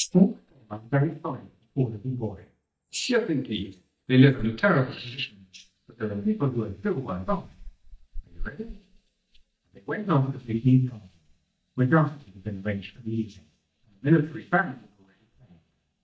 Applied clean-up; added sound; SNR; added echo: neural mask model DeepFilterNet 3.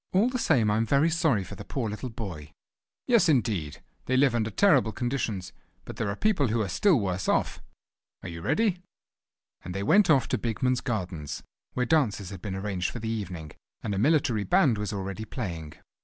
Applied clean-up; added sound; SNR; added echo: none; none; none; none.